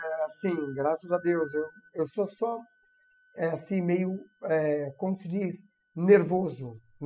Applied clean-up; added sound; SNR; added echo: classical method spectral subtraction.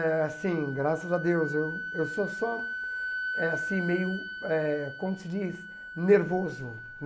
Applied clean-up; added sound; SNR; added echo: none; Wind instrument, woodwind instrument; 7 dB; none.